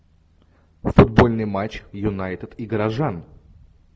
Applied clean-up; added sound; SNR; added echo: none; none; none; none.